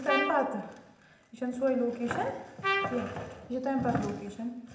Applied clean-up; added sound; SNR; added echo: none; Trumpet; 2 dB; reverberation time 0.8 s.